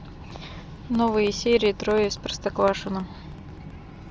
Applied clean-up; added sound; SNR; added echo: none; none; none; none.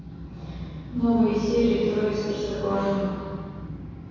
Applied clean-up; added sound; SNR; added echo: none; none; none; reverberation time 2.0 s.